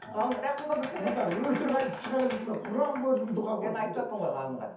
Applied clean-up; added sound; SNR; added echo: none; none; none; reverberation time 0.5 s.